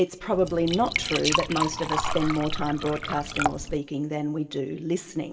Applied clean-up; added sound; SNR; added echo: none; Liquid; 2 dB; reverberation time 1.5 s.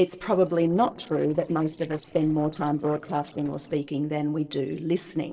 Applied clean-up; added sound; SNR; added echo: neural separator model SepFormer DNS4.